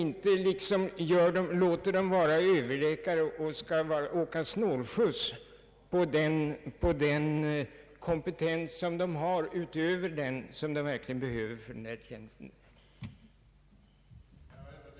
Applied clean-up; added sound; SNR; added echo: none; none; none; none.